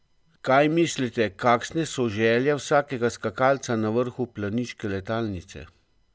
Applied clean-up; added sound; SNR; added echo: none; none; none; none.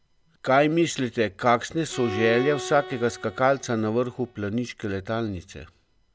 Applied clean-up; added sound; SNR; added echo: none; Bowed string instrument; 12 dB; none.